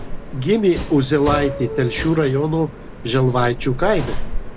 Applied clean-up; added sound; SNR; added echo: none; Subway, metro, underground; 6 dB; none.